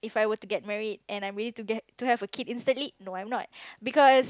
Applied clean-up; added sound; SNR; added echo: none; none; none; none.